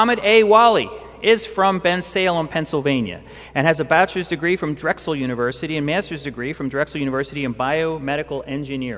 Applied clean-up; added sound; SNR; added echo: none; none; none; none.